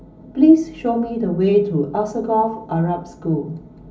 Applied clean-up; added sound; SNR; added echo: none; none; none; reverberation time 0.4 s.